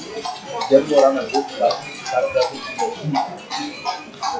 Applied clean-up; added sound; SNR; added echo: classical method WPE with log-MMSE.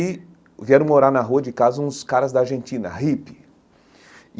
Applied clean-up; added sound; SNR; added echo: none; none; none; none.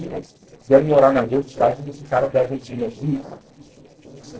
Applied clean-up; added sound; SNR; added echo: neural separator model SepFormer DNS4.